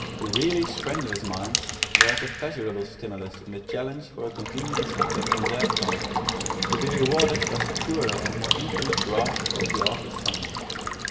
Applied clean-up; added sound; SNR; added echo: none; Water tap, faucet / Water / Liquid; -3 dB; reverberation time 2.3 s.